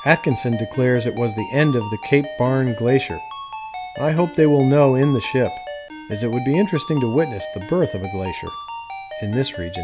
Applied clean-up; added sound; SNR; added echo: none; Ringtone; 12 dB; none.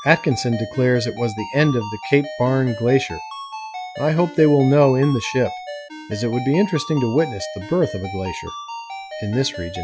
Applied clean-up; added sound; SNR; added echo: classical method Wiener filter.